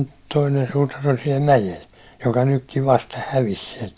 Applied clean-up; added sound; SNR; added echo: none; none; none; none.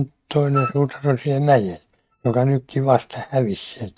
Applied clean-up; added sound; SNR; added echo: neural mask model RNNoise.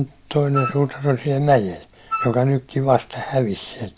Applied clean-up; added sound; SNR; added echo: none; Wind instrument, woodwind instrument; 9 dB; none.